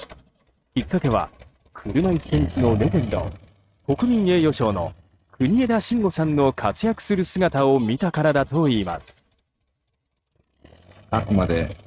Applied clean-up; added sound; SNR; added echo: neural mask model RNNoise.